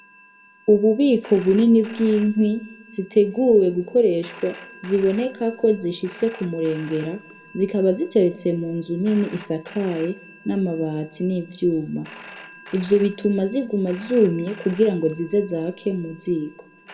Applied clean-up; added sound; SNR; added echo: none; Telephone; 18 dB; reverberation time 1.0 s.